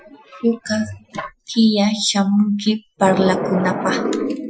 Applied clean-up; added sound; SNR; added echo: classical method Wiener filter.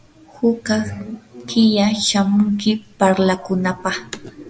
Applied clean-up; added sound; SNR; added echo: none; none; none; none.